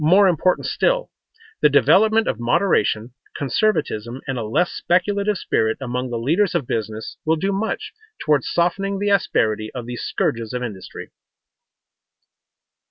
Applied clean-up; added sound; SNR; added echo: none; none; none; none.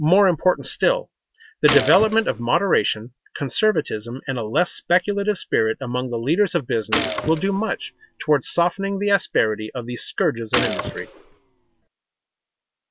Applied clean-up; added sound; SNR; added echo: none; Gunshot, gunfire; 5 dB; none.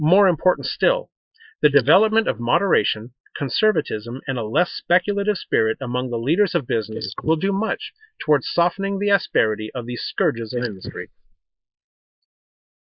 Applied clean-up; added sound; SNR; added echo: neural mask model Resemble Enhance denoiser.